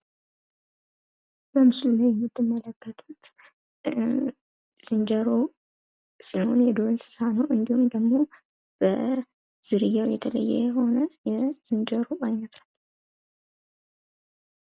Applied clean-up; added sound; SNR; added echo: none; none; none; none.